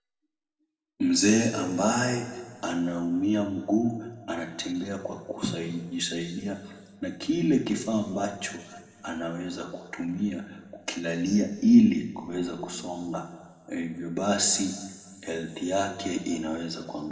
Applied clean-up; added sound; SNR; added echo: none; none; none; reverberation time 1.6 s.